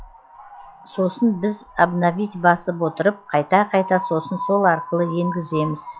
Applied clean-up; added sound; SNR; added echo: classical method log-MMSE.